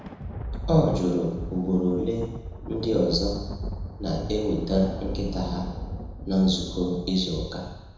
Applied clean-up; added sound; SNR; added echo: none; Thunder; 8 dB; reverberation time 1.0 s.